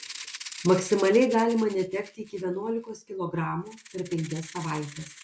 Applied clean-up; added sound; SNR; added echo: none; Rattle (instrument); 17 dB; none.